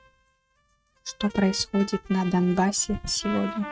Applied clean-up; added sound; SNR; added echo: neural mask model RNNoise.